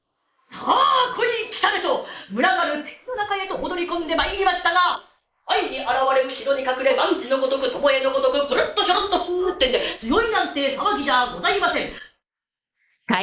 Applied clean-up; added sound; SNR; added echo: neural mask model Resemble Enhance denoiser.